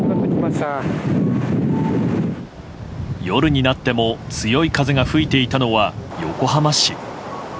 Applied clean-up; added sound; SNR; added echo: none; none; none; none.